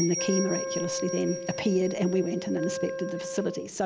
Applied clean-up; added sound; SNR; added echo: none; Bell + Wind instrument, woodwind instrument; 6 dB; none.